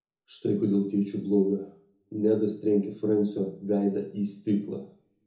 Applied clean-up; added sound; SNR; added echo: none; none; none; reverberation time 0.7 s.